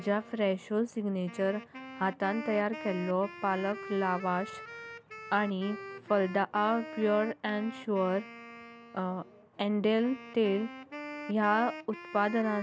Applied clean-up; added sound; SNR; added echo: none; Wind instrument, woodwind instrument; 13 dB; none.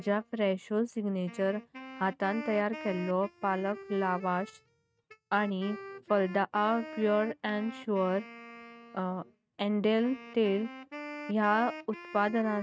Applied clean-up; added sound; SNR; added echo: neural mask model RNNoise.